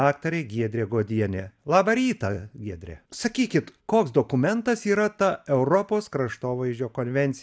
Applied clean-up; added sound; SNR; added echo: none; none; none; none.